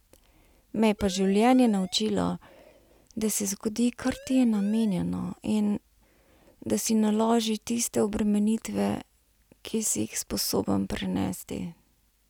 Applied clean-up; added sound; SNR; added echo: none; Siren; 19 dB; none.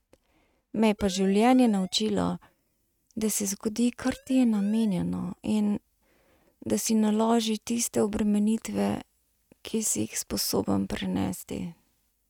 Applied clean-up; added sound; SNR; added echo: neural mask model RNNoise.